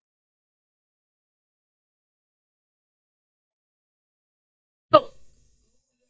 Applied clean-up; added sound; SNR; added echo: neural mask model DeepFilterNet 3.